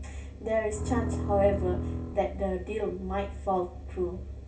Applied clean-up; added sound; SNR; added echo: none; Bowed string instrument; 3 dB; reverberation time 0.2 s.